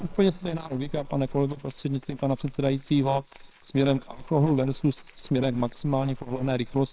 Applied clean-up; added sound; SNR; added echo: neural separator model SepFormer WHAMR!.